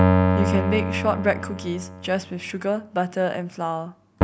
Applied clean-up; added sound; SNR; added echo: none; Keyboard (musical); -2 dB; none.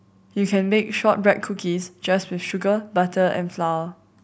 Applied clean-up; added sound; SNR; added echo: none; none; none; none.